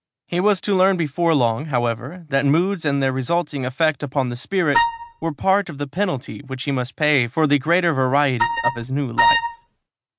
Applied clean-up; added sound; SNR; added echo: neural mask model RNNoise.